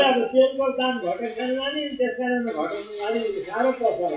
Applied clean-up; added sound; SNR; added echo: classical method WPE with log-MMSE.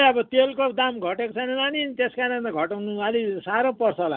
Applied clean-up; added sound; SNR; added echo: none; none; none; none.